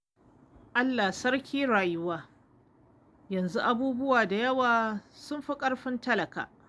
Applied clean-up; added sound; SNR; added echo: none; none; none; none.